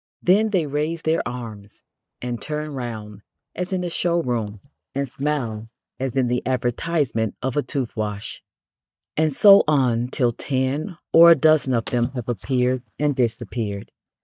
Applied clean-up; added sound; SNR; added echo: neural mask model DeepFilterNet 3.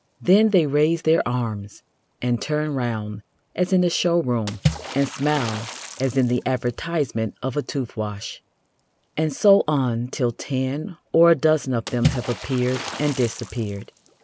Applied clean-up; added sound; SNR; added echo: none; Water / Splash, splatter; 12 dB; none.